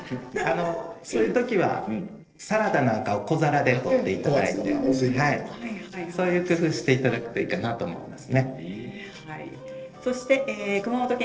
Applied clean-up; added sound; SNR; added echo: neural separator model SepFormer DNS4.